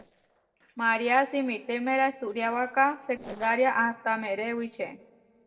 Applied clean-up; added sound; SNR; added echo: neural separator model SepFormer DNS4.